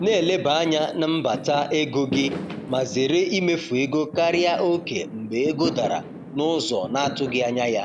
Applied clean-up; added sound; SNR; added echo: none; Fireworks; 11 dB; none.